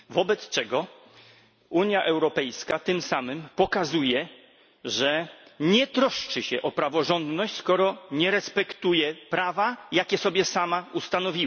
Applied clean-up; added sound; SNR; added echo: none; none; none; none.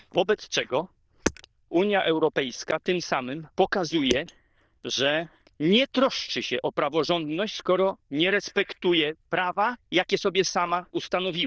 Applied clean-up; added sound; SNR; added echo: neural diffusion model UNIVERSE++.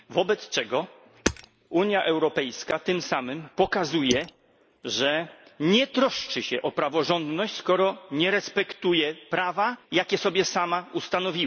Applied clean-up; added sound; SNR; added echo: neural mask model Resemble Enhance denoiser.